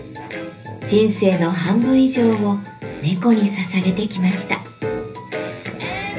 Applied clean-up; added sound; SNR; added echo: none; none; none; reverberation time 0.3 s.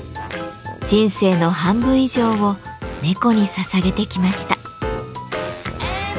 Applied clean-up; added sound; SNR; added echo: none; none; none; none.